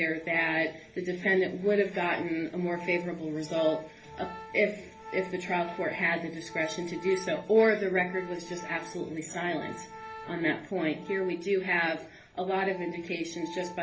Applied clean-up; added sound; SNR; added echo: none; Organ; 17 dB; reverberation time 0.3 s.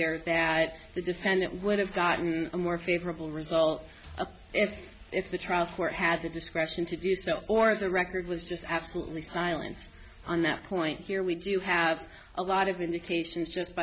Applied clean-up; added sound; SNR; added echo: none; none; none; none.